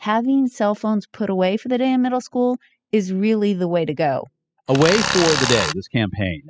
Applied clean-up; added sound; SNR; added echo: classical method spectral subtraction.